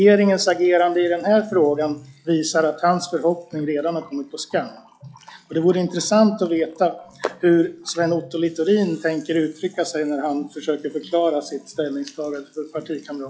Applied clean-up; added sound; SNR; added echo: classical method log-MMSE.